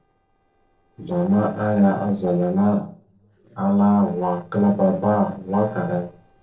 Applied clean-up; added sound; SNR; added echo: neural separator model SepFormer DNS4.